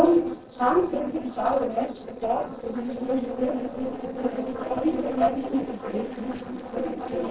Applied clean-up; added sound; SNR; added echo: neural separator model SepFormer DNS4.